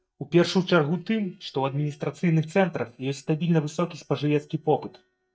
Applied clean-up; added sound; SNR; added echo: neural mask model DeepFilterNet 3.